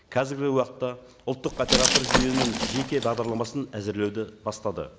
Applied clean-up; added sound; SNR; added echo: none; Glass; 0 dB; none.